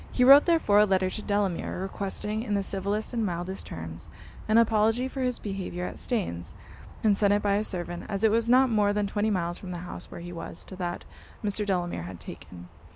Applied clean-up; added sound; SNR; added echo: none; Aircraft; 16 dB; none.